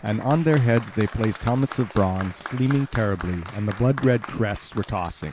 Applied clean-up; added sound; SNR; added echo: none; Applause; 15 dB; none.